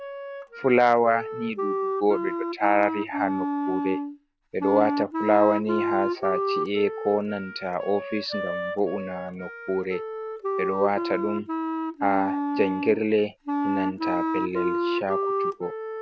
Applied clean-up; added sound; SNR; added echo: none; Wind instrument, woodwind instrument; 2 dB; none.